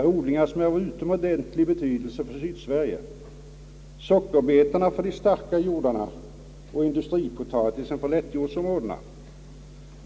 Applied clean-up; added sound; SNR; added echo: none; none; none; none.